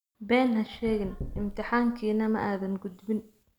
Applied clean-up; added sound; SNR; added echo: none; Knock / Wood; 14 dB; none.